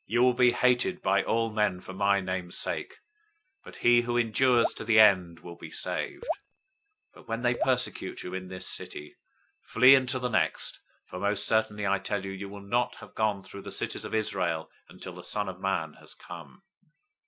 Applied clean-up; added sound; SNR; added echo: none; Raindrop / Drip; 6 dB; none.